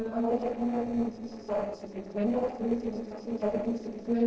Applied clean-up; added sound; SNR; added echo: neural separator model SepFormer DNS4.